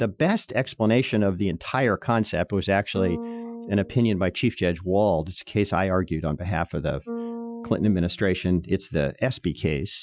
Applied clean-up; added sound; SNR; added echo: classical method Wiener filter.